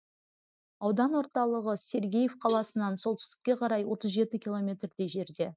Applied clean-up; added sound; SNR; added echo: neural mask model RNNoise.